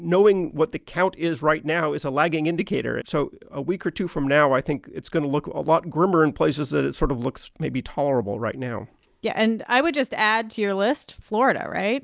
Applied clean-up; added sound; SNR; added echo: none; none; none; none.